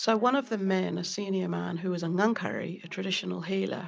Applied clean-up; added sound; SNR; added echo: none; none; none; none.